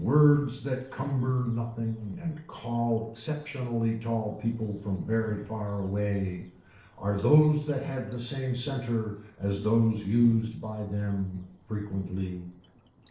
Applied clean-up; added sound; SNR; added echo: neural separator model SepFormer DNS4.